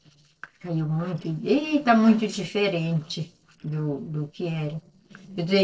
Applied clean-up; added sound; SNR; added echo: neural separator model SepFormer DNS4.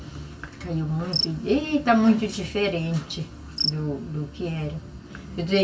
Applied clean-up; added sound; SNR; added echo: none; Cricket; 10 dB; reverberation time 0.2 s.